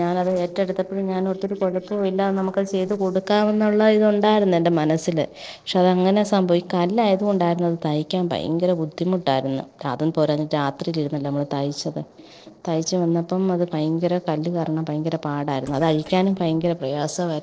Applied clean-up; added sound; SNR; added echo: neural separator model SepFormer DNS4.